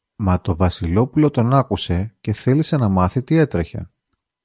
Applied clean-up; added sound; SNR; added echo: none; none; none; none.